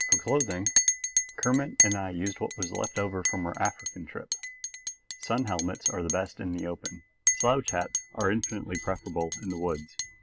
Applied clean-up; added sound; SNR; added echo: none; Chink, clink; 0 dB; none.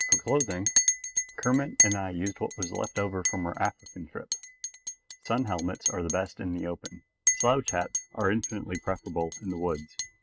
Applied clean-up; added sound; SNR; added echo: neural mask model RNNoise.